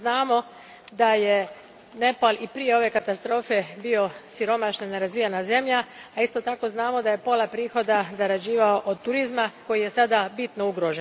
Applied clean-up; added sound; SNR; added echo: none; none; none; none.